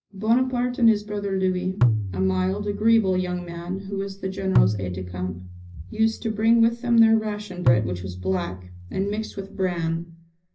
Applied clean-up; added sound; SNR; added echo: none; Tabla; 4 dB; reverberation time 0.4 s.